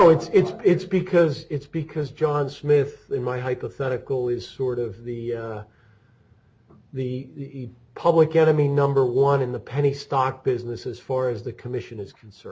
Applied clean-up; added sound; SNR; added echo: none; none; none; none.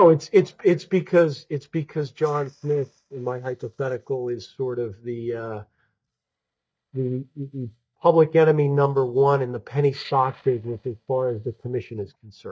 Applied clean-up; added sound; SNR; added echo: neural mask model DeepFilterNet 3.